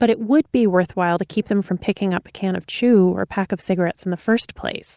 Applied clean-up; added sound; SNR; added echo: none; none; none; none.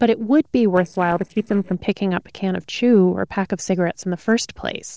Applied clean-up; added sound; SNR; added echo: neural separator model SepFormer DNS4.